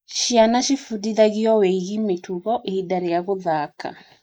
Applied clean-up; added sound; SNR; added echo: neural mask model Resemble Enhance denoiser.